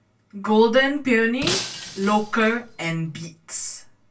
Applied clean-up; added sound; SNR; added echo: none; Shatter; 9 dB; reverberation time 0.2 s.